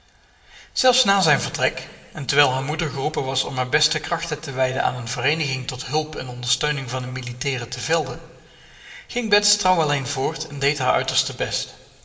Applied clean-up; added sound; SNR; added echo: none; none; none; reverberation time 1.9 s.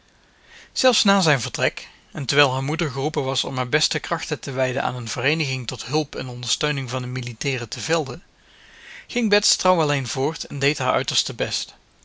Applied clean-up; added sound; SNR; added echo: none; none; none; none.